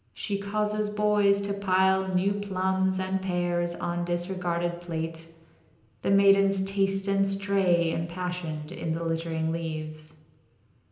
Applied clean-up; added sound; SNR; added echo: none; none; none; reverberation time 0.8 s.